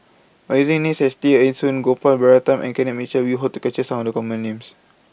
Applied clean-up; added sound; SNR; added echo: none; none; none; none.